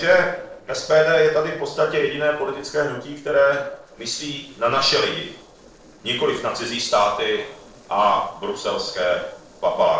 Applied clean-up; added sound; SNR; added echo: neural separator model SepFormer DNS4.